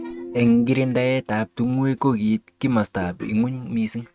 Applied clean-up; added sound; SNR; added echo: neural mask model RNNoise.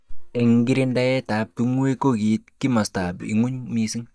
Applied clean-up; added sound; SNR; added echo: neural mask model DeepFilterNet 3.